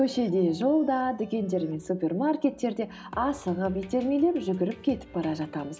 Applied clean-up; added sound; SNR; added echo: none; none; none; none.